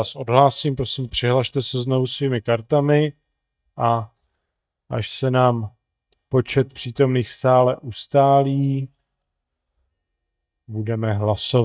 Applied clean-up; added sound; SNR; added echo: neural mask model DeepFilterNet 3.